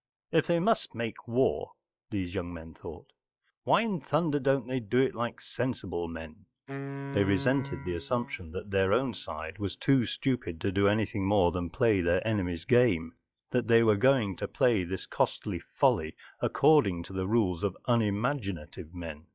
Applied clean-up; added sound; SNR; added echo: classical method log-MMSE.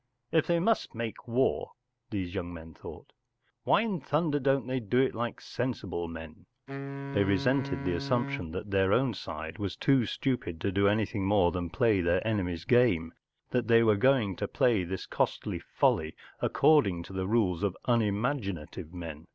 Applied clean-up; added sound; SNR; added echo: none; Wind instrument, woodwind instrument; 9 dB; none.